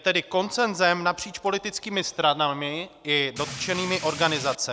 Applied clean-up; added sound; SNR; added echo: none; Rain; 10 dB; none.